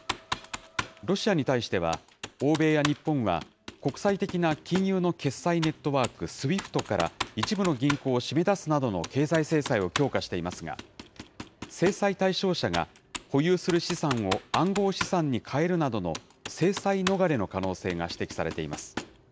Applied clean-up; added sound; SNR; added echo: none; Computer keyboard; 12 dB; none.